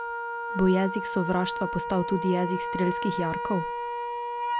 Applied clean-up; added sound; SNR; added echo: none; Wind instrument, woodwind instrument; 3 dB; none.